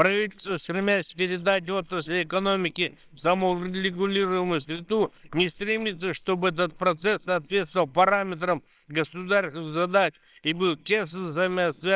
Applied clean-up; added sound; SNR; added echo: neural separator model SepFormer WHAMR!.